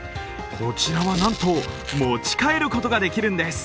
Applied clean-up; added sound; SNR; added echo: none; Tearing + Knock; 14 dB; none.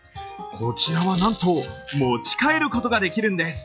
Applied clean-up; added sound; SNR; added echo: classical method log-MMSE.